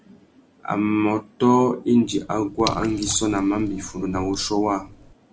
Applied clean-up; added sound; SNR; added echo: none; Drip / Water; 14 dB; none.